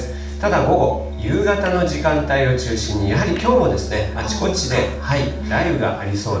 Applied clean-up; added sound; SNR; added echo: none; Musical instrument; 9 dB; reverberation time 0.5 s.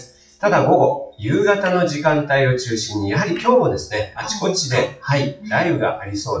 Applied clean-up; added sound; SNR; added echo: classical method WPE with log-MMSE.